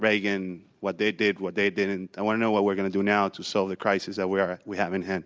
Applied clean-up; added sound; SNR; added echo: none; none; none; none.